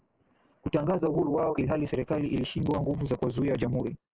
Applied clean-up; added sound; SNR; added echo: neural mask model Resemble Enhance denoiser.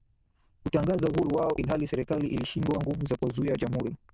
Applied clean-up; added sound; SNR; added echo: neural diffusion model UNIVERSE++.